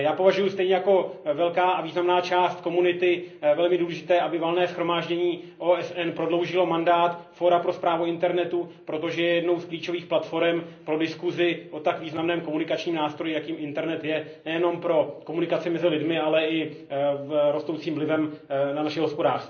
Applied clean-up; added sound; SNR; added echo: none; none; none; reverberation time 0.5 s.